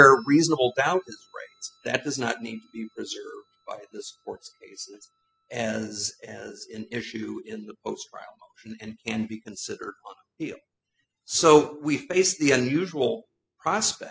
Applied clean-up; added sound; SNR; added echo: classical method spectral subtraction.